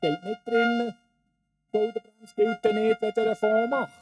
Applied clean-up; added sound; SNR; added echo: neural mask model RNNoise.